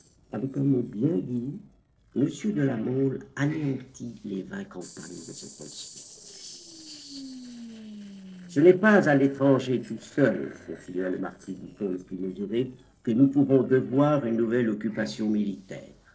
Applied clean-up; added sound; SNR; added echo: neural separator model SepFormer DNS4.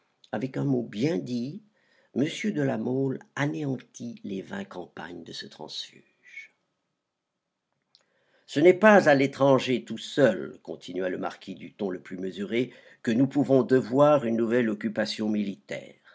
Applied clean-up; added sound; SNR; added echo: none; none; none; none.